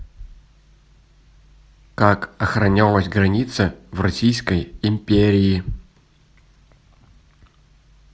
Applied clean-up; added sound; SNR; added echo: none; none; none; none.